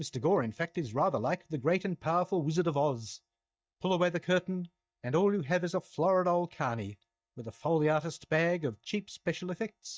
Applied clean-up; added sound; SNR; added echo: neural mask model DeepFilterNet 3.